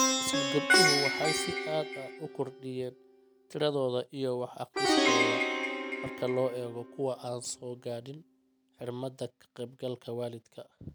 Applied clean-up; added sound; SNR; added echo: none; Plucked string instrument; -3 dB; none.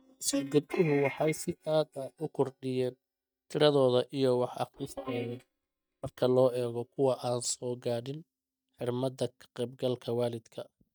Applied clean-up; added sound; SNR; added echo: neural mask model DeepFilterNet 3.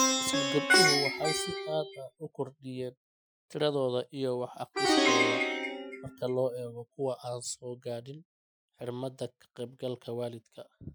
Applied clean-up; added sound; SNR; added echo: classical method Wiener filter.